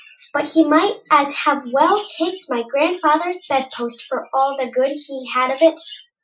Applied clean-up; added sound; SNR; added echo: classical method Wiener filter.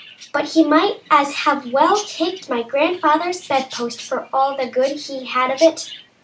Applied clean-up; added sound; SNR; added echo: none; Chirp, tweet; 20 dB; none.